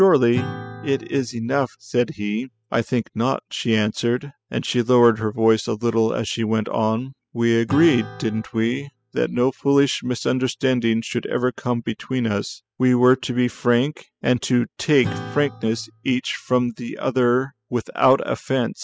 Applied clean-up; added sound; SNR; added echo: classical method spectral subtraction.